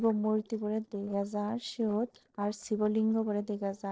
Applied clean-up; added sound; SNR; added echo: neural separator model SepFormer DNS4.